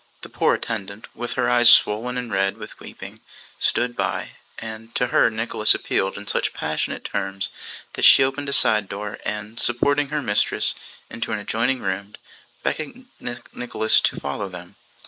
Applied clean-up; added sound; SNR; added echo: neural mask model Resemble Enhance denoiser.